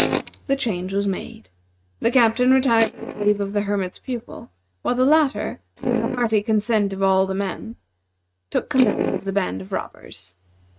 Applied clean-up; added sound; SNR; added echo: neural mask model RNNoise.